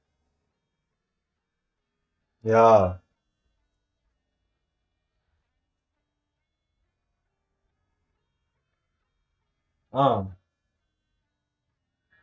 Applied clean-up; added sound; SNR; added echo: neural mask model DeepFilterNet 3.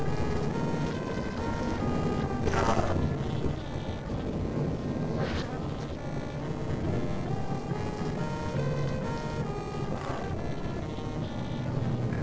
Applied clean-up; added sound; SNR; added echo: neural separator model SepFormer DNS4.